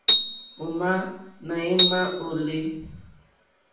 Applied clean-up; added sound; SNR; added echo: none; Piano; -4 dB; reverberation time 0.6 s.